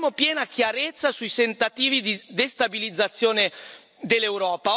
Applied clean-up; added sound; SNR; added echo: none; none; none; none.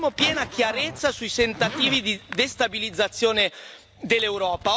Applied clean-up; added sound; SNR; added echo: none; Zipper (clothing); 13 dB; none.